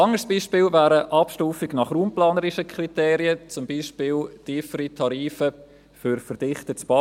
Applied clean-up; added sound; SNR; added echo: none; none; none; none.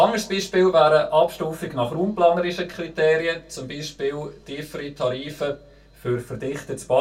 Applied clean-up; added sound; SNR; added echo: none; none; none; reverberation time 0.2 s.